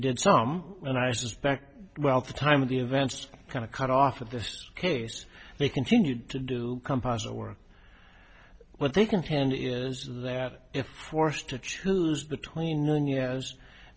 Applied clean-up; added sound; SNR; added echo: none; none; none; none.